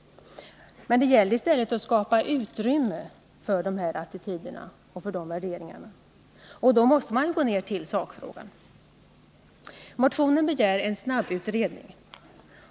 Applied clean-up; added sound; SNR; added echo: none; none; none; none.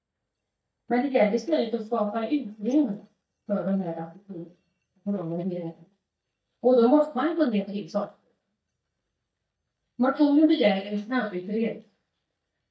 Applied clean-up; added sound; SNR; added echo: neural mask model DeepFilterNet 3.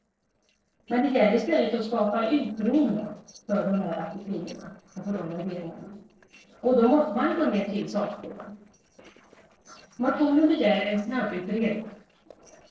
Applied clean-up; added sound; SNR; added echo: neural separator model SepFormer DNS4.